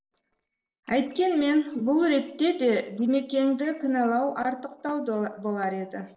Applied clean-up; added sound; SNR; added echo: neural separator model SepFormer DNS4.